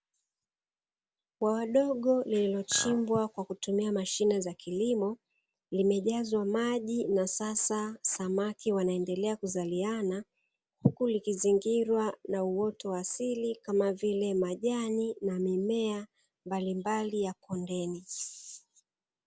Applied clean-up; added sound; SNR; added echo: none; Chink, clink; 13 dB; none.